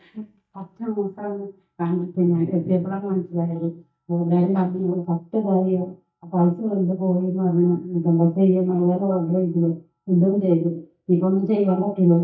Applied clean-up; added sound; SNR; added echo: neural mask model DeepFilterNet 3.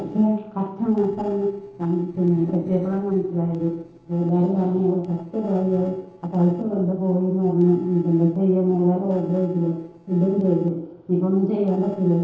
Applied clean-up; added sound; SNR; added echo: neural separator model SepFormer DNS4.